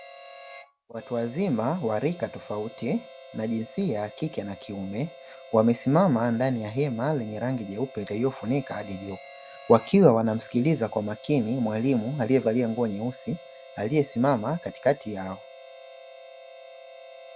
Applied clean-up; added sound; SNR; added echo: none; Harmonica; 19 dB; none.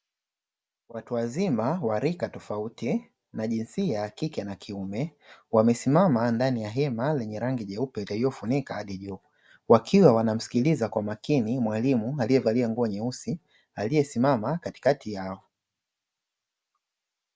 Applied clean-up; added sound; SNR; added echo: none; none; none; none.